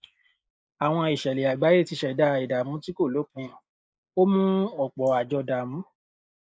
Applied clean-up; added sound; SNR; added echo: neural mask model Resemble Enhance denoiser.